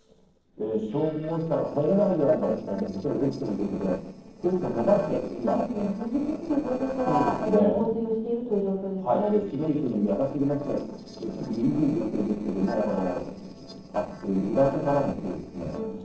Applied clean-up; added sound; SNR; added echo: neural separator model SepFormer DNS4.